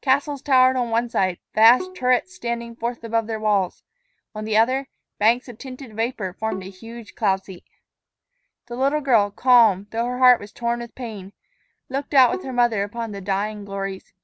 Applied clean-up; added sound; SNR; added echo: none; Bowed string instrument; 15 dB; none.